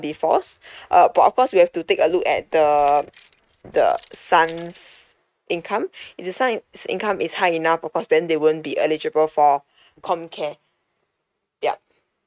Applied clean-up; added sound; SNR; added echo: neural mask model RNNoise.